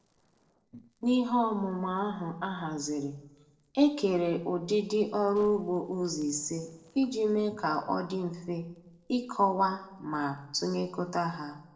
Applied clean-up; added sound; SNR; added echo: neural separator model SepFormer DNS4.